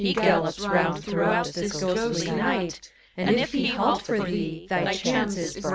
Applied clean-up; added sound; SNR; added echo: none; Clapping; 15 dB; none.